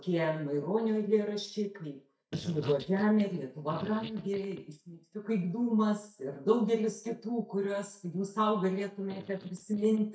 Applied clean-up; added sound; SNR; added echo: neural mask model DeepFilterNet 3.